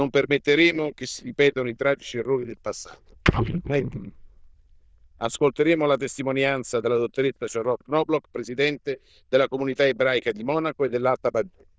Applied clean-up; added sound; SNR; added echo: neural diffusion model UNIVERSE++.